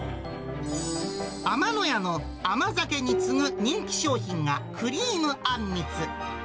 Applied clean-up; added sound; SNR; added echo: none; Dishes, pots, and pans; 10 dB; none.